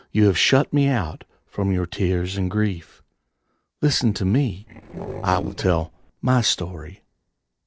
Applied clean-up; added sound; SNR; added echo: neural separator model SepFormer DNS4.